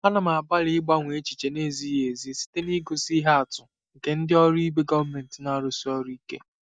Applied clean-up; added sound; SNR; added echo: neural mask model DeepFilterNet 3.